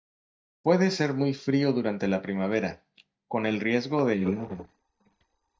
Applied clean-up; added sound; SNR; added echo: neural mask model DeepFilterNet 3.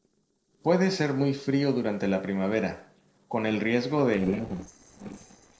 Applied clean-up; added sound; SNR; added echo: neural separator model SepFormer DNS4.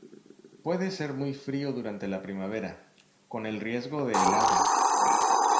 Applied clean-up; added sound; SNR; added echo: none; Hiss; -5 dB; reverberation time 0.5 s.